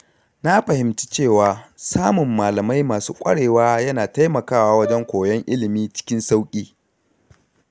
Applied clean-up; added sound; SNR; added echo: none; Brass instrument; 13 dB; none.